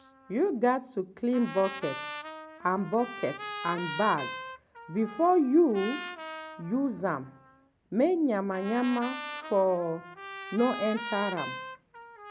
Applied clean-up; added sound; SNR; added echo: none; Trumpet; 11 dB; none.